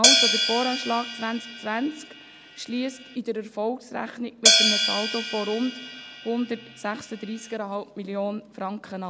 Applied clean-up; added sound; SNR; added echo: none; Hi-hat; -4 dB; none.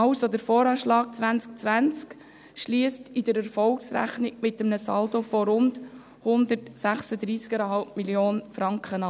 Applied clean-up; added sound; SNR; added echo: none; none; none; none.